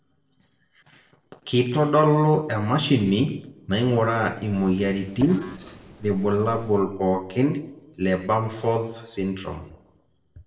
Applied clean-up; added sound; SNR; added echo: neural separator model SepFormer DNS4.